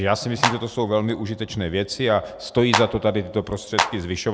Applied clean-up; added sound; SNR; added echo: none; Clapping; 2 dB; none.